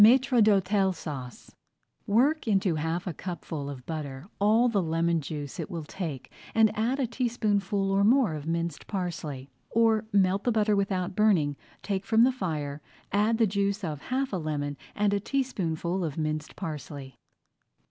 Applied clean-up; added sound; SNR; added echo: none; none; none; none.